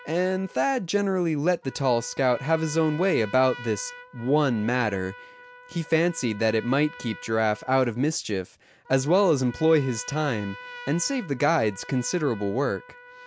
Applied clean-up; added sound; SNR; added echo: none; Trumpet; 19 dB; none.